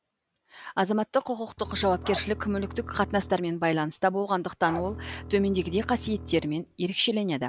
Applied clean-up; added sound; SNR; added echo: none; Bark + Bowed string instrument; 13 dB; none.